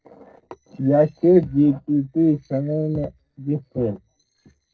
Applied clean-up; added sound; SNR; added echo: neural separator model SepFormer DNS4.